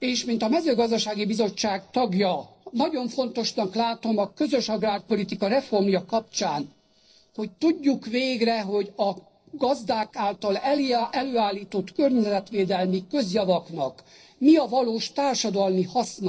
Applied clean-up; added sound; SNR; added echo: neural separator model SepFormer DNS4.